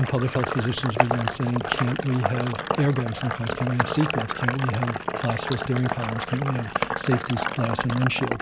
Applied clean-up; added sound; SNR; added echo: none; Sink (filling or washing); 2 dB; none.